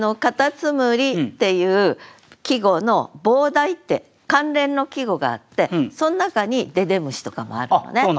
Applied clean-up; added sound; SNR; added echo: none; none; none; none.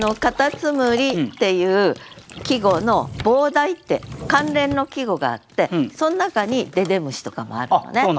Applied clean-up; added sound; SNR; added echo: none; Drawer open or close + Liquid; 17 dB; none.